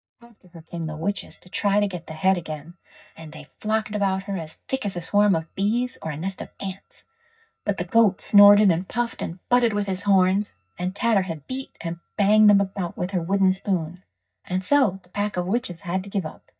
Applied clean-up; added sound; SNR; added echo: neural mask model DeepFilterNet 3.